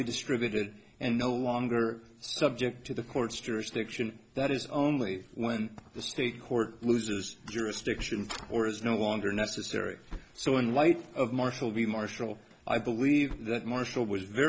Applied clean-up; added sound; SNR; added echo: none; Slam / Car; 19 dB; none.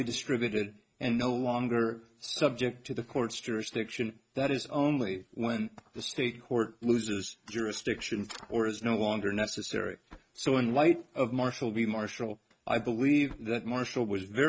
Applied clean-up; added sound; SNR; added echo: neural mask model RNNoise.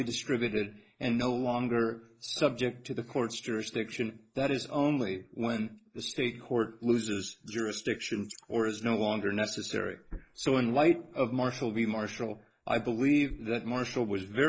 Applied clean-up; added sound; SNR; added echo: neural mask model Resemble Enhance denoiser.